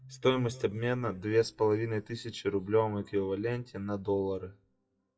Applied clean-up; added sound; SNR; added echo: classical method WPE with log-MMSE.